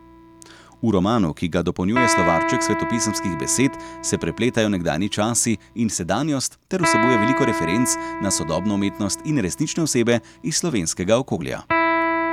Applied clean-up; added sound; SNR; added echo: none; Electric guitar; 4 dB; none.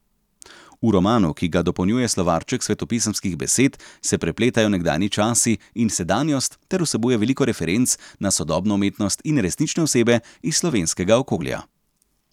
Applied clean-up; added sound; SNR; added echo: none; none; none; none.